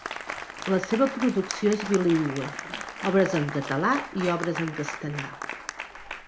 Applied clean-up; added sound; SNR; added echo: none; Applause; 9 dB; none.